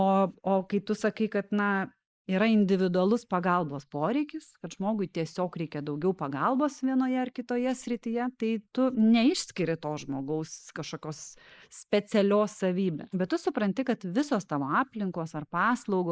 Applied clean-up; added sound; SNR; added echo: neural mask model Resemble Enhance denoiser.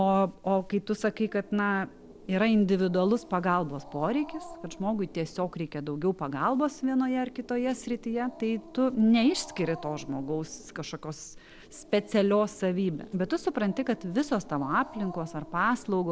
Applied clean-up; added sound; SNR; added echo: none; Growling; 19 dB; none.